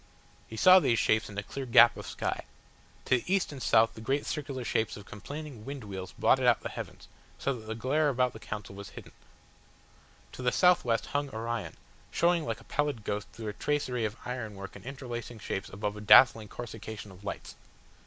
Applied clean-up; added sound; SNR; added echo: none; none; none; none.